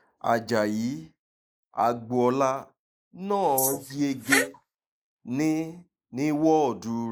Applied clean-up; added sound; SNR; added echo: neural mask model Resemble Enhance denoiser.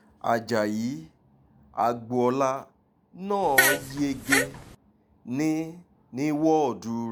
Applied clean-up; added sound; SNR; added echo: none; Fart; -2 dB; none.